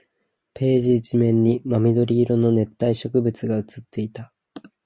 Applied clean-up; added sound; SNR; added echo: none; none; none; none.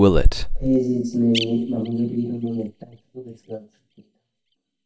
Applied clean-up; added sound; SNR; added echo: neural mask model DeepFilterNet 3.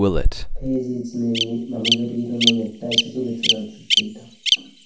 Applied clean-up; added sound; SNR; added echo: none; Bird vocalization, bird call, bird song; -4 dB; reverberation time 0.6 s.